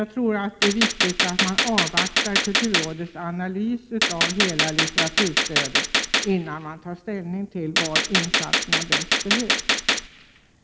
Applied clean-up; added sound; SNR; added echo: none; Gunshot, gunfire; -5 dB; none.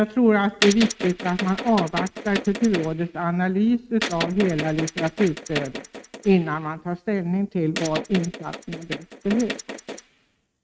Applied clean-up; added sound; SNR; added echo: neural mask model RNNoise.